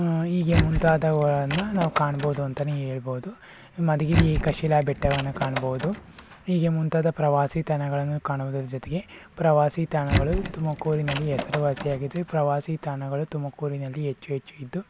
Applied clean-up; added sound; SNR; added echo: none; Door; 5 dB; none.